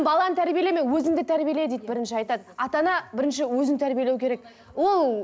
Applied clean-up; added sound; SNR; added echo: none; none; none; none.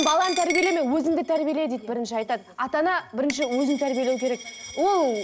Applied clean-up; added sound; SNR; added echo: none; Coin (dropping); 11 dB; none.